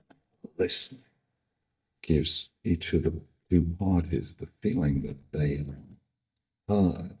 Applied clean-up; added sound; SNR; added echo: neural mask model DeepFilterNet 3.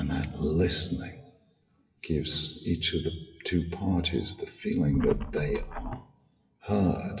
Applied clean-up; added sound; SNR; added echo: classical method WPE with log-MMSE.